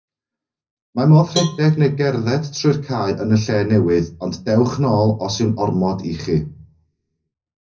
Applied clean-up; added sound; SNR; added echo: none; Cowbell; 14 dB; reverberation time 0.4 s.